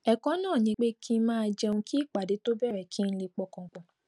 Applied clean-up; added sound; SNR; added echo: none; none; none; none.